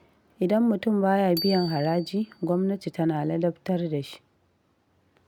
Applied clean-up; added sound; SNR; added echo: none; Bicycle bell; 16 dB; none.